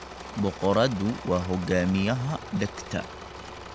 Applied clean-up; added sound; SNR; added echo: none; Engine / Mechanisms; 12 dB; none.